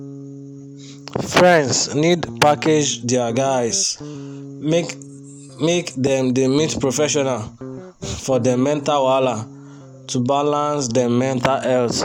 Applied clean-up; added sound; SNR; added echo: none; Guitar; 16 dB; none.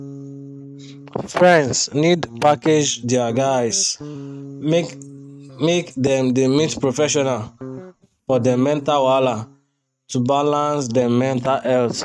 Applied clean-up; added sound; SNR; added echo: neural mask model RNNoise.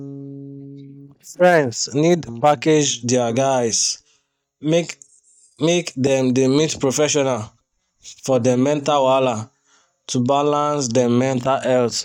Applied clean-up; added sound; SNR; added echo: neural mask model DeepFilterNet 3.